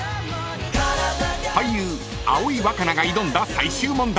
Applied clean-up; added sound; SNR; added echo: none; none; none; none.